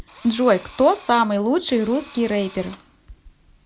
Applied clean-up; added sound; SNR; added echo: none; Engine / Drill; 19 dB; none.